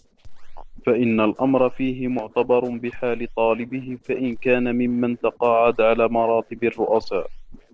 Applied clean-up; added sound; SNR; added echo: neural separator model SepFormer DNS4.